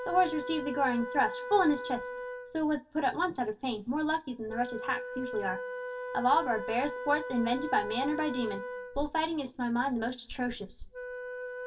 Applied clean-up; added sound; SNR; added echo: none; Wind instrument, woodwind instrument; 9 dB; reverberation time 0.2 s.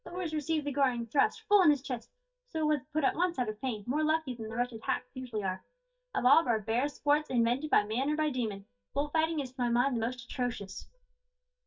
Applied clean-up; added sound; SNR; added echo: neural mask model DeepFilterNet 3.